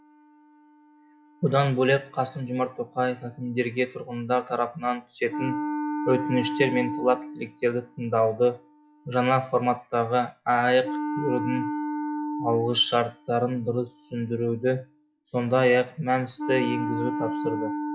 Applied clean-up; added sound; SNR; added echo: classical method log-MMSE.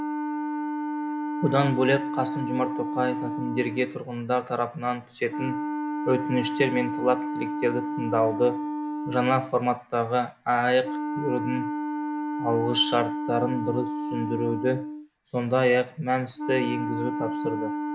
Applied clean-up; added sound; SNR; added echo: none; Wind instrument, woodwind instrument; 4 dB; none.